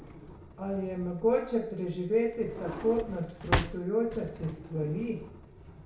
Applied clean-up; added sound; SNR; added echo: none; Drawer open or close; 7 dB; reverberation time 0.6 s.